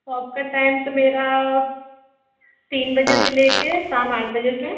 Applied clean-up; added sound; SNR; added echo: none; Fart; 3 dB; reverberation time 0.8 s.